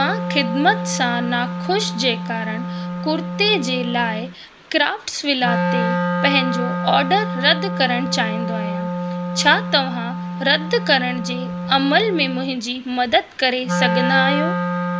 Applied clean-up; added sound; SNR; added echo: none; Wind instrument, woodwind instrument; 3 dB; none.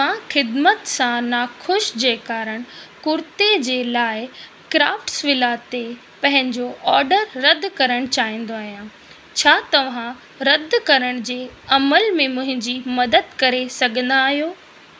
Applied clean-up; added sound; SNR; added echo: none; none; none; none.